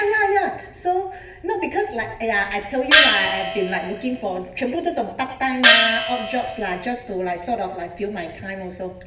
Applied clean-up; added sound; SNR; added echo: none; Gong; -5 dB; reverberation time 1.0 s.